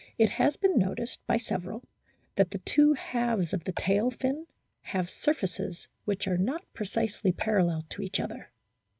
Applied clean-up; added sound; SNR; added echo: neural mask model RNNoise.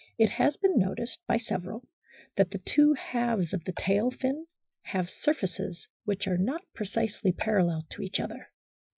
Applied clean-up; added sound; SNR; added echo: classical method Wiener filter.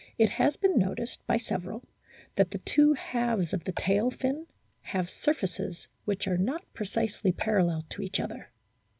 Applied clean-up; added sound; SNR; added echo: none; Marimba, xylophone; 17 dB; none.